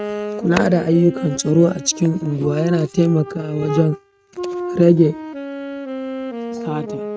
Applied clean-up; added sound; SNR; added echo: neural mask model RNNoise.